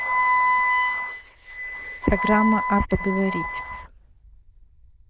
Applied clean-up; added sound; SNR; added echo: neural diffusion model UNIVERSE++.